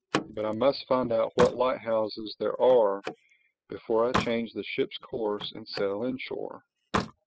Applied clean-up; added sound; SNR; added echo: classical method spectral subtraction.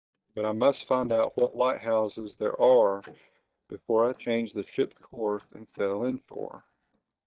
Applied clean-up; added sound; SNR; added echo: neural mask model DeepFilterNet 3.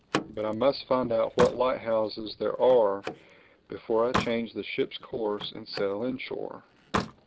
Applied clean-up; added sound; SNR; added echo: none; Slam; 9 dB; none.